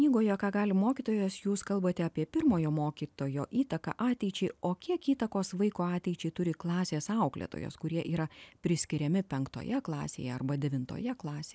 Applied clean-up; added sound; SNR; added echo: none; none; none; none.